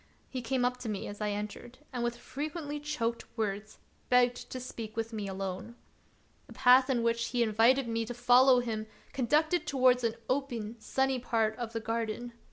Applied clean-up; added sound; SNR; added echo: none; none; none; none.